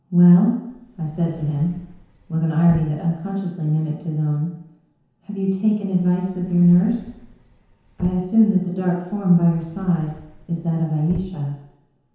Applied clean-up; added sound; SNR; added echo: none; Sliding door / Slam / Wood; 19 dB; reverberation time 0.9 s.